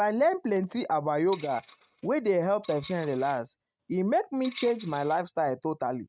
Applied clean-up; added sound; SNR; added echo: neural mask model RNNoise.